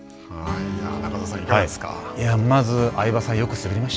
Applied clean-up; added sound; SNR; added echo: none; Guitar; 17 dB; none.